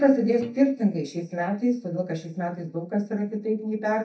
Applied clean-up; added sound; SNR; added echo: neural mask model DeepFilterNet 3.